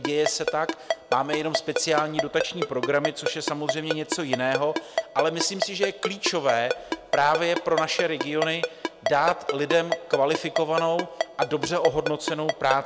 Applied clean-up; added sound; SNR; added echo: none; Ringtone; 4 dB; none.